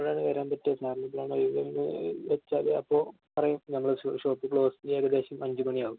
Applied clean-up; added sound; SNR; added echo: none; none; none; none.